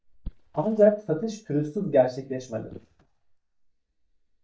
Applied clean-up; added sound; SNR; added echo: neural mask model DeepFilterNet 3.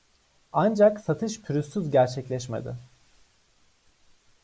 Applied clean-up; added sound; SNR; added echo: none; none; none; none.